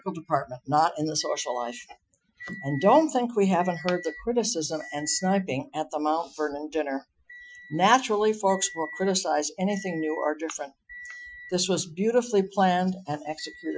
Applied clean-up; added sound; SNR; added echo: classical method Wiener filter.